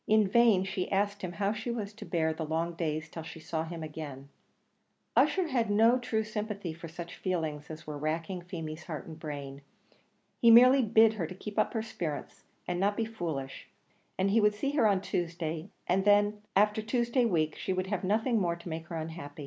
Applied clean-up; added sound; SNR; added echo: none; none; none; none.